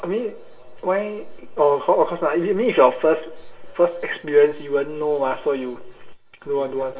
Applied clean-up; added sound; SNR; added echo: none; none; none; reverberation time 0.2 s.